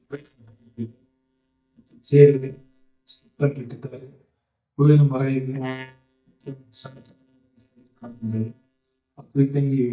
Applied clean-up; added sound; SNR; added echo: neural mask model DeepFilterNet 3.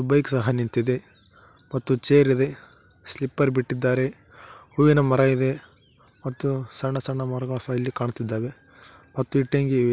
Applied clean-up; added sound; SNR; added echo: none; none; none; none.